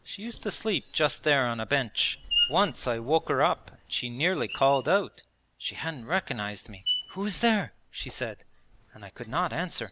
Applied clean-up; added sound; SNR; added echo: none; Screech; 9 dB; none.